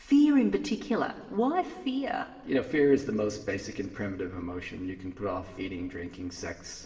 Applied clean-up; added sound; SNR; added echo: none; none; none; reverberation time 1.7 s.